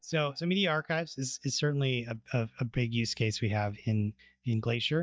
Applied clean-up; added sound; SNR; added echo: neural mask model DeepFilterNet 3.